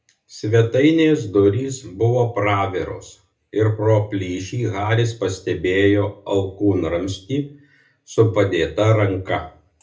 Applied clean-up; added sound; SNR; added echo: none; none; none; reverberation time 0.3 s.